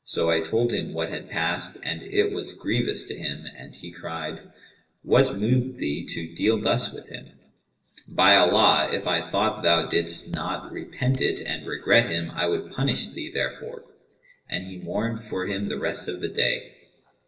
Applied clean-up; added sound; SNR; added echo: neural separator model SepFormer DNS4.